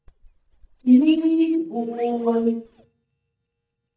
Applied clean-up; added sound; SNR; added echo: neural mask model DeepFilterNet 3.